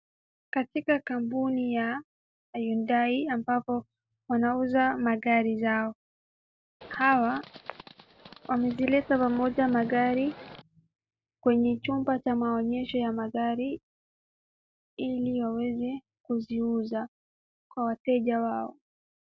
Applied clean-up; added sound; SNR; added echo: none; Livestock, farm animals, working animals; 19 dB; none.